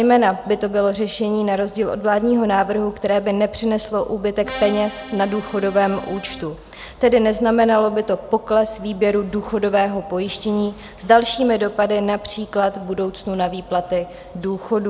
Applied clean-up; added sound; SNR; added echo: none; Accordion; 13 dB; none.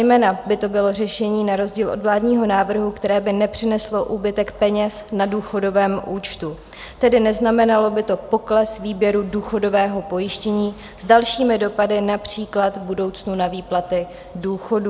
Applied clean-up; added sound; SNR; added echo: none; none; none; none.